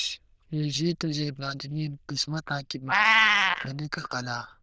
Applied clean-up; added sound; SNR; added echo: neural diffusion model UNIVERSE++.